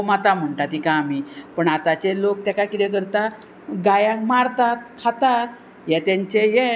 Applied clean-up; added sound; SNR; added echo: none; none; none; none.